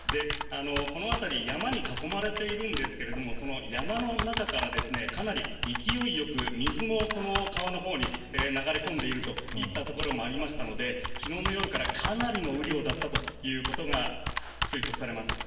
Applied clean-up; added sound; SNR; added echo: none; Computer keyboard; 1 dB; reverberation time 1.2 s.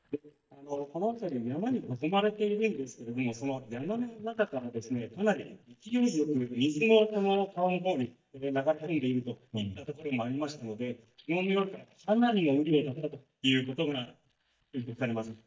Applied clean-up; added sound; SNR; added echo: neural mask model DeepFilterNet 3.